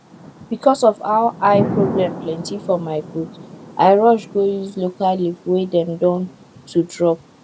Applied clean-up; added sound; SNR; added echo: none; Thunder / Rain; 11 dB; none.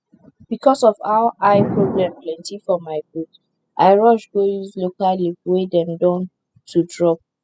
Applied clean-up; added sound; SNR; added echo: classical method spectral subtraction.